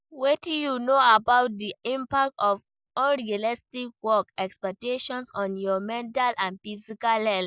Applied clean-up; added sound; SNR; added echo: none; none; none; none.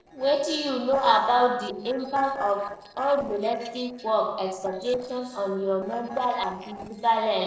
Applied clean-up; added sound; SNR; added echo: neural separator model SepFormer DNS4.